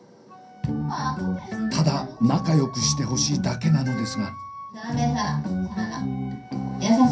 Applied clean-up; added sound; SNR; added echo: none; Wind instrument, woodwind instrument; 19 dB; reverberation time 0.3 s.